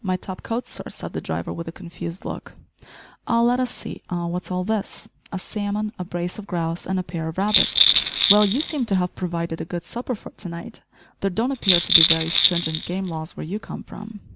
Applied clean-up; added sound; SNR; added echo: none; Rattle; -4 dB; none.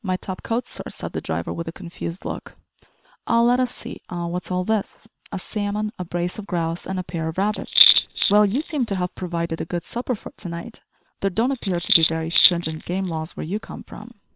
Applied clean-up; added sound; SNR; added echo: neural separator model SepFormer WHAM!.